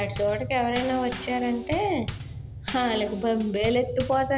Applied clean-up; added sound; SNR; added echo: none; Bass drum / Snare drum / Drum kit; 9 dB; none.